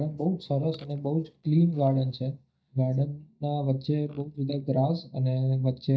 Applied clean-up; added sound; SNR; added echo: neural mask model DeepFilterNet 3.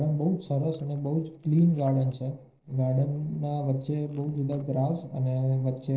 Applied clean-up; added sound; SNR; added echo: neural separator model SepFormer DNS4.